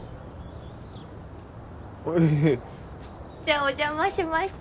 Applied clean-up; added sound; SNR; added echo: none; none; none; none.